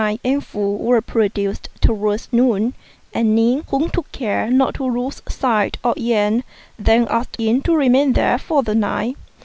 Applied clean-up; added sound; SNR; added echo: none; none; none; none.